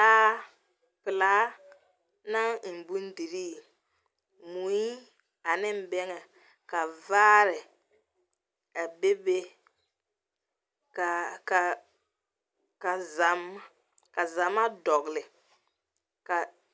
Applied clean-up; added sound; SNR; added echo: none; none; none; none.